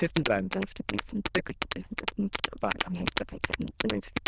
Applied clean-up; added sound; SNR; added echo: neural diffusion model UNIVERSE++.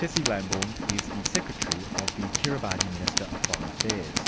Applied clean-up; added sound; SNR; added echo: none; Tools; -3 dB; none.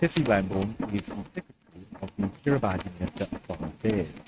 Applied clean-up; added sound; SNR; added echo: neural mask model RNNoise.